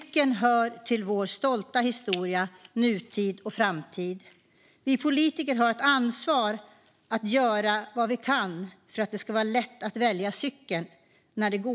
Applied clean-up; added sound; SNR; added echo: none; none; none; none.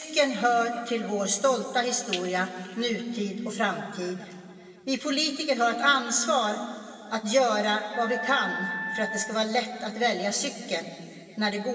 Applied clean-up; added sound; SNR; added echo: none; Wind instrument, woodwind instrument; 8 dB; reverberation time 2.7 s.